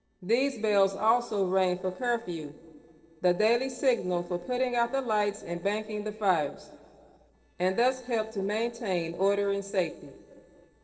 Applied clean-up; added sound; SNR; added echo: neural separator model SepFormer DNS4.